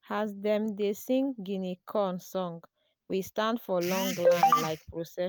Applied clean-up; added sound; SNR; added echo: none; none; none; none.